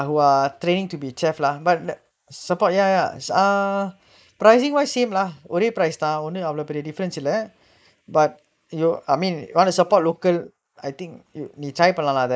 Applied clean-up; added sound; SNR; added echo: neural mask model Resemble Enhance denoiser.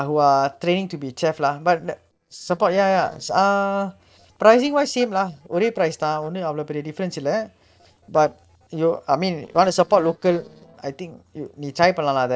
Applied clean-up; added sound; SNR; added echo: neural separator model SepFormer DNS4.